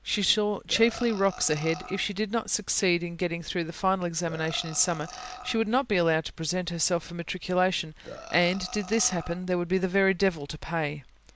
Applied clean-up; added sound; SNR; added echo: none; Burping, eructation; 15 dB; none.